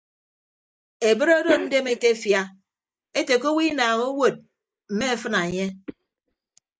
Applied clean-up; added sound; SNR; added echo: neural mask model DeepFilterNet 3.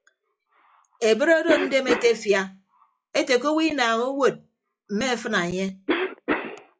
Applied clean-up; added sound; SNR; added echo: classical method log-MMSE.